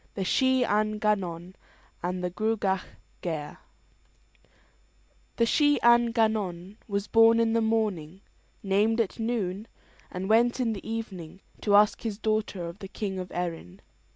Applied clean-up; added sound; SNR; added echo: none; none; none; none.